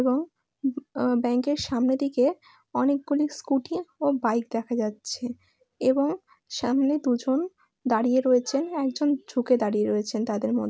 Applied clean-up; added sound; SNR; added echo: none; none; none; none.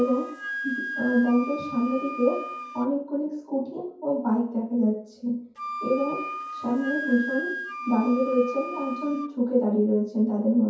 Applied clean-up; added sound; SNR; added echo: none; Wind instrument, woodwind instrument; 10 dB; reverberation time 0.6 s.